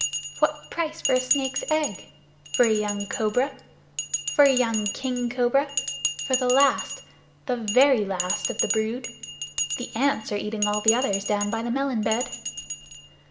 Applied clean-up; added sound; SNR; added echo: none; Bell; 6 dB; reverberation time 0.7 s.